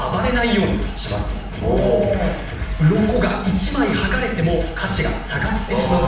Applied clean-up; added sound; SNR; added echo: none; none; none; reverberation time 0.7 s.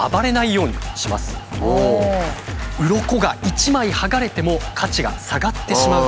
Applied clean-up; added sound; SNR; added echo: none; none; none; none.